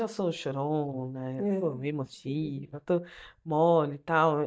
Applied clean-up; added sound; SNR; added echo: neural mask model DeepFilterNet 3.